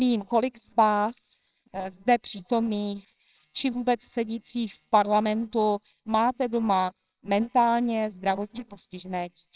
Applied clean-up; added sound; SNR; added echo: neural separator model SepFormer WHAMR!.